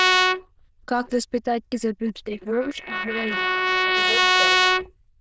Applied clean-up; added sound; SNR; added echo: neural diffusion model UNIVERSE++.